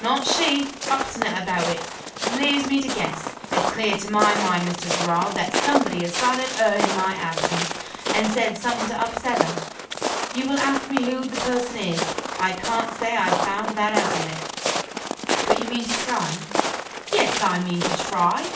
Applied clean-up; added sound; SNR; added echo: none; Walk, footsteps; 2 dB; reverberation time 0.3 s.